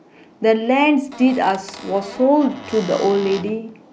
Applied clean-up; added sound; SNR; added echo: none; Squeak / Cupboard open or close; 16 dB; none.